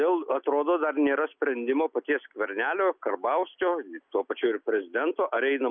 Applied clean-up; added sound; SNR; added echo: none; none; none; none.